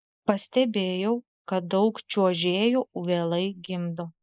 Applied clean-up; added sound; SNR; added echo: neural mask model Resemble Enhance denoiser.